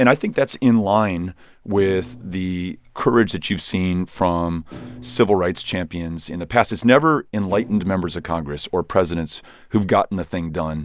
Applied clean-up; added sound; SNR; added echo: none; Thump, thud; 20 dB; none.